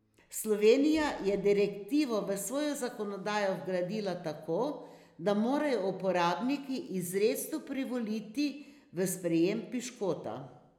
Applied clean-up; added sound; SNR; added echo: none; none; none; none.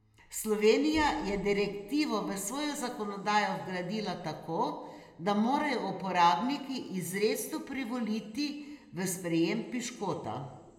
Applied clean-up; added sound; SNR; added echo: none; none; none; reverberation time 0.7 s.